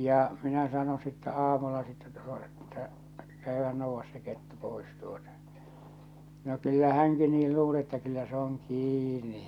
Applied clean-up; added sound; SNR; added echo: none; none; none; none.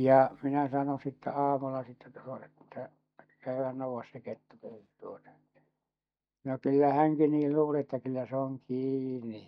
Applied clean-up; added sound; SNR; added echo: neural mask model DeepFilterNet 3.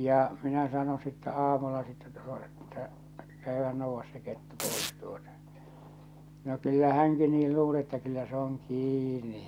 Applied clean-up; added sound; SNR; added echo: none; Domestic sounds, home sounds; 8 dB; none.